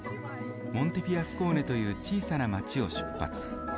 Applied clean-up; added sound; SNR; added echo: none; Bass guitar; 15 dB; none.